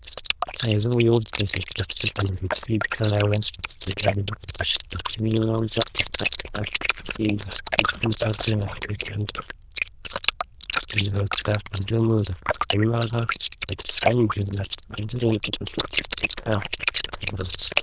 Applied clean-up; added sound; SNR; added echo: neural diffusion model UNIVERSE++.